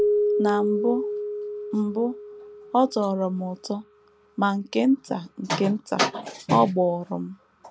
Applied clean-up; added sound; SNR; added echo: none; Keyboard (musical); 5 dB; none.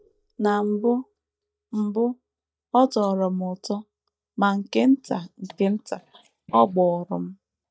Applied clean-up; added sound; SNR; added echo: neural mask model DeepFilterNet 3.